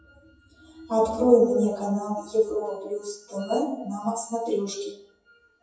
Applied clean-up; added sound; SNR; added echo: classical method WPE with log-MMSE.